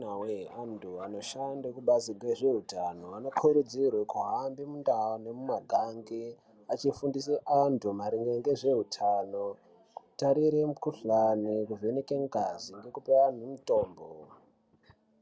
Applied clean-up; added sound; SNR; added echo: none; none; none; none.